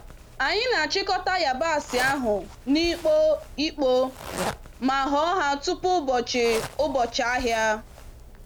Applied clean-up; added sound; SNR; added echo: none; Zipper (clothing); 14 dB; none.